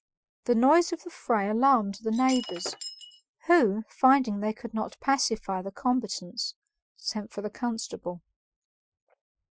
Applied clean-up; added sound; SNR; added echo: classical method Wiener filter.